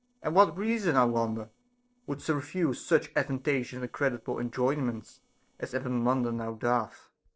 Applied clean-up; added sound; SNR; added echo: neural separator model SepFormer DNS4.